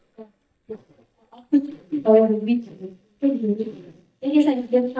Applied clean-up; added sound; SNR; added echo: neural mask model DeepFilterNet 3.